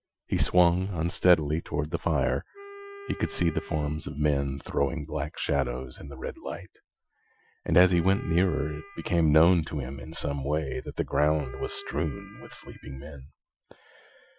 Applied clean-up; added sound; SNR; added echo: classical method Wiener filter.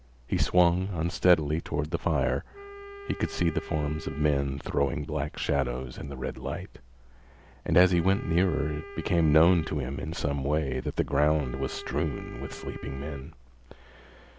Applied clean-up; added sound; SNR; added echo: none; Wind instrument, woodwind instrument; 17 dB; none.